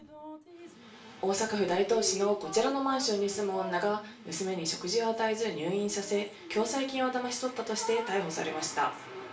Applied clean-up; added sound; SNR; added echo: none; Drip; 13 dB; reverberation time 0.3 s.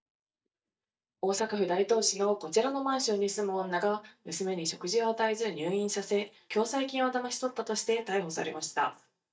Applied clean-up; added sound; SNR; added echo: neural mask model DeepFilterNet 3.